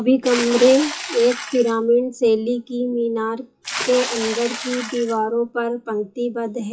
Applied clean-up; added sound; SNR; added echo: classical method WPE with log-MMSE.